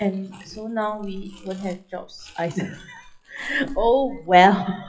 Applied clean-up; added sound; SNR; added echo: classical method WPE with log-MMSE.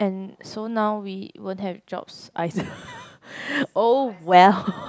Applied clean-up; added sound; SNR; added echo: none; none; none; none.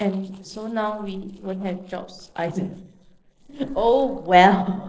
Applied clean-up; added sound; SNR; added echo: neural separator model SepFormer DNS4.